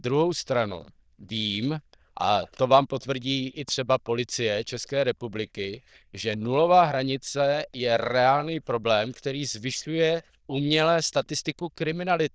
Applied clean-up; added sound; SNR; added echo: neural diffusion model UNIVERSE++.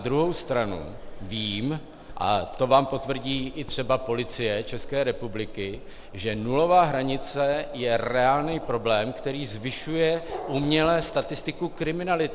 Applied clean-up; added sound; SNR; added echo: none; Writing; 13 dB; none.